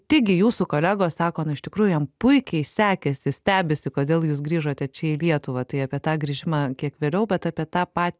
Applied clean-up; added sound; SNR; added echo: none; none; none; none.